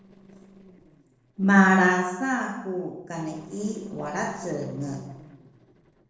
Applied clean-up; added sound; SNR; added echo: neural separator model SepFormer DNS4.